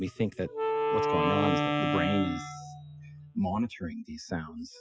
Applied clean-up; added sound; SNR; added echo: classical method Wiener filter.